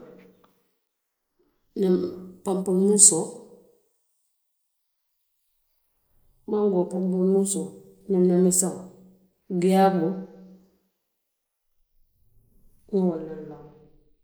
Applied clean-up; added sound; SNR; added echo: neural mask model Resemble Enhance denoiser.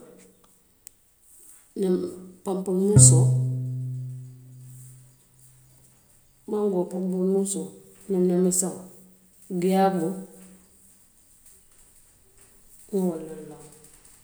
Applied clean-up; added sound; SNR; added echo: none; Bowed string instrument; -4 dB; none.